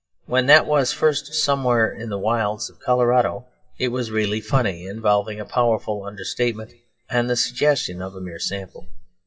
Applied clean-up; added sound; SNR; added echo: classical method WPE with log-MMSE.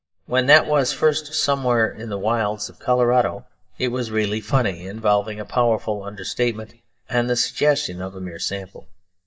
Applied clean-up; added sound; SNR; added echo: neural mask model DeepFilterNet 3.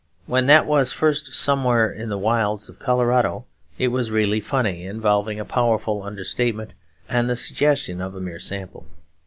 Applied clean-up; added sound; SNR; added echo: none; none; none; none.